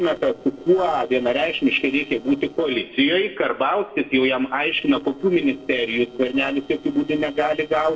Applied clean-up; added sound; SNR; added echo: neural separator model SepFormer DNS4.